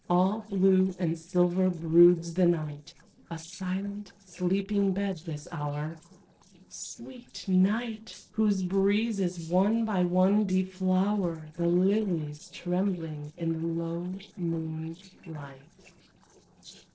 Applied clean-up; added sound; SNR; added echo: neural separator model SepFormer DNS4.